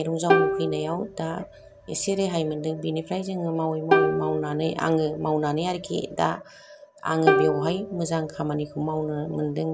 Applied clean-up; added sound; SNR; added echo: none; Plucked string instrument; 1 dB; none.